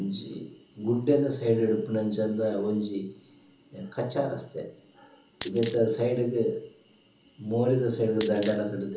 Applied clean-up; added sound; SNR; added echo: none; Coin (dropping); 2 dB; reverberation time 0.7 s.